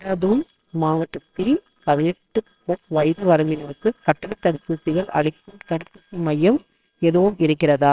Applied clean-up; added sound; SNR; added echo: neural separator model SepFormer WHAMR!.